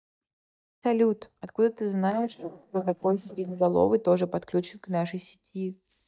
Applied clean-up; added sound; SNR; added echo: neural mask model DeepFilterNet 3.